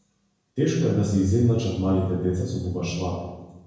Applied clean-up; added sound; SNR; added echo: none; none; none; reverberation time 1.0 s.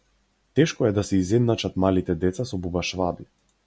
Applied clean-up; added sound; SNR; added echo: none; none; none; none.